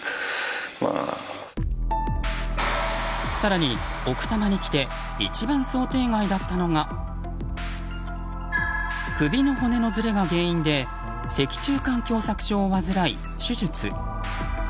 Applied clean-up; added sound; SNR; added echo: none; none; none; none.